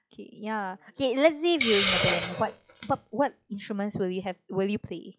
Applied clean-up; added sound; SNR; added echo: classical method log-MMSE.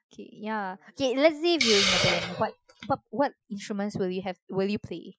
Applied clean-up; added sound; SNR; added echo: classical method Wiener filter.